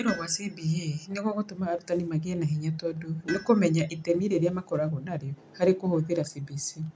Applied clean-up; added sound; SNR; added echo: none; Tools; 19 dB; none.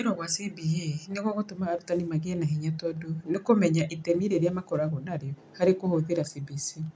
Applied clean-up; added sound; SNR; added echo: none; none; none; none.